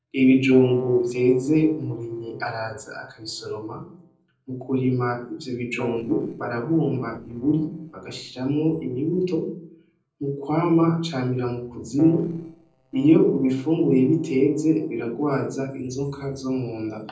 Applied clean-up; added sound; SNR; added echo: neural separator model SepFormer DNS4.